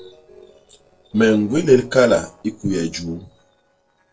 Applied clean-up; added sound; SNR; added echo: neural separator model SepFormer DNS4.